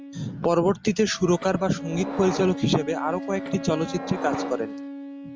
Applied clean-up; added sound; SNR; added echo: none; Subway, metro, underground + Wind instrument, woodwind instrument; 9 dB; none.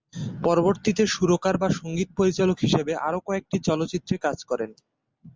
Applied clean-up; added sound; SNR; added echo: none; none; none; none.